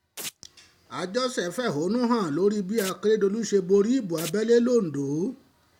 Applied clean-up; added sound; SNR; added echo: none; Domestic sounds, home sounds; 17 dB; none.